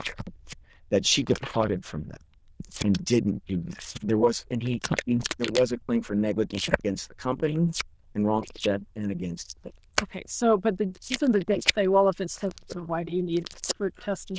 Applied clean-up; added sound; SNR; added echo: neural diffusion model UNIVERSE++.